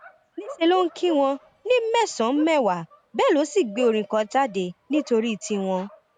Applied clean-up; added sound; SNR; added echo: none; Bark; 19 dB; none.